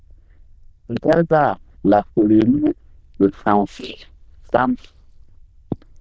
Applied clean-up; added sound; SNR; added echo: neural diffusion model UNIVERSE++.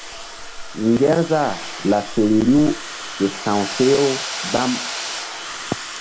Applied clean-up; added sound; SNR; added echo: none; Domestic sounds, home sounds; 9 dB; none.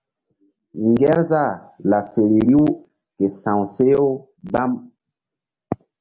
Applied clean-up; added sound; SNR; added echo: none; none; none; none.